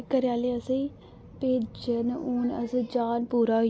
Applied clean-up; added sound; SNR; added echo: none; none; none; none.